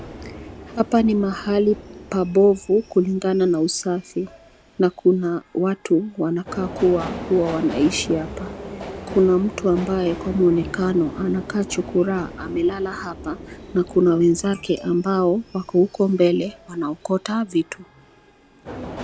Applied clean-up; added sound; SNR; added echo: none; Subway, metro, underground; 15 dB; none.